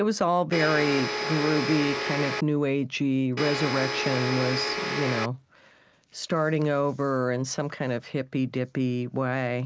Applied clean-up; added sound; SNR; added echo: none; Domestic sounds, home sounds; 3 dB; none.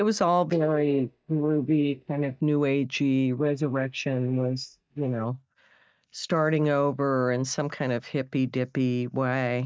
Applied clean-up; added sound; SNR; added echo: neural mask model DeepFilterNet 3.